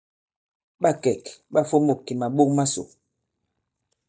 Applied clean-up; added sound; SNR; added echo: neural mask model DeepFilterNet 3.